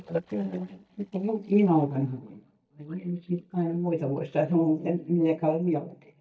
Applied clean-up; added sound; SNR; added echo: neural mask model DeepFilterNet 3.